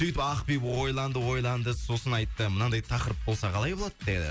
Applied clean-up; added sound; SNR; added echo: none; none; none; none.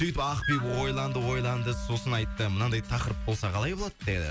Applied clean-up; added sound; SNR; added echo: none; Wind instrument, woodwind instrument; 11 dB; none.